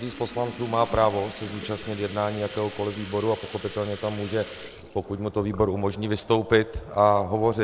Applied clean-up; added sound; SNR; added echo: none; Sink (filling or washing) / Liquid; 13 dB; none.